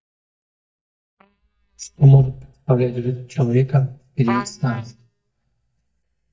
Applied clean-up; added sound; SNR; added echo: neural mask model DeepFilterNet 3.